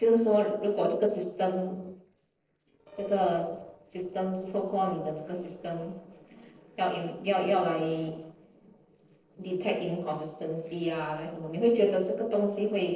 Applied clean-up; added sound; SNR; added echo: neural separator model SepFormer DNS4.